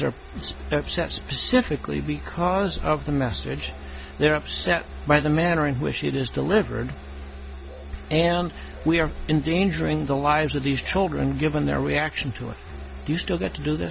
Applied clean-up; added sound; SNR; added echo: none; Musical instrument; 14 dB; none.